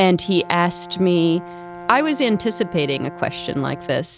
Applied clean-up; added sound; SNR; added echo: none; Brass instrument; 16 dB; none.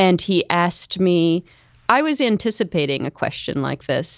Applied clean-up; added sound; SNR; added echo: none; none; none; none.